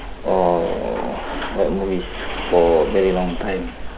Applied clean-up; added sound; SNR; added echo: none; Crackle; 10 dB; none.